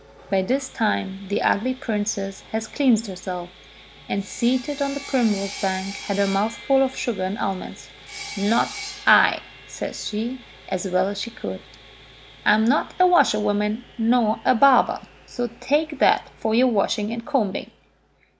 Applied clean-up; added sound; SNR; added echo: none; Sawing; 18 dB; none.